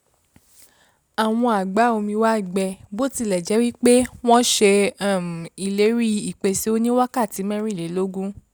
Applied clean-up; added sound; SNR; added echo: none; none; none; none.